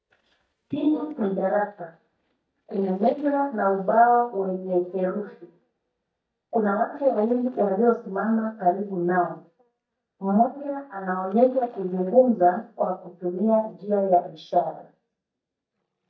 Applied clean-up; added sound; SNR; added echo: neural mask model DeepFilterNet 3.